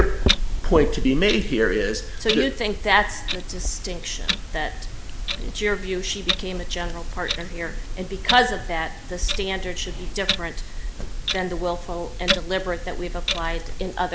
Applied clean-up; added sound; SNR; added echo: none; Clock; 1 dB; none.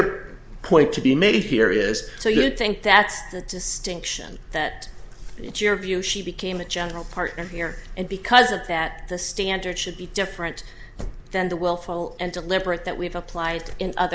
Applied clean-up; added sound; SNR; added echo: none; none; none; none.